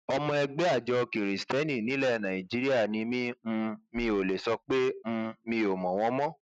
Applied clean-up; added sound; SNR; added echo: neural mask model RNNoise.